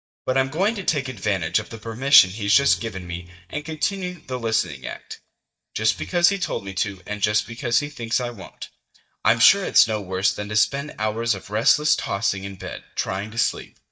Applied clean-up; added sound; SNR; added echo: neural mask model DeepFilterNet 3.